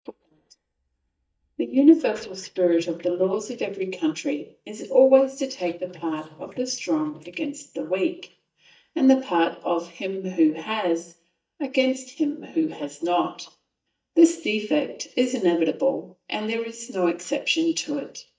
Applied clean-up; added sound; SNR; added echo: neural mask model DeepFilterNet 3.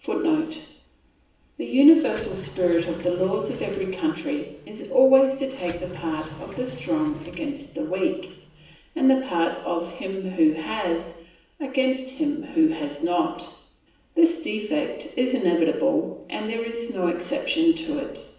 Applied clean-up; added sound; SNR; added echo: none; Sliding door; 19 dB; reverberation time 0.8 s.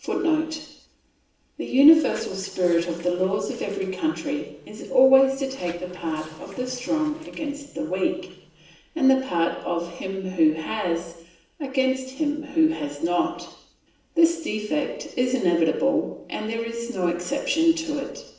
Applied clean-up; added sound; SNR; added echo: neural separator model SepFormer DNS4.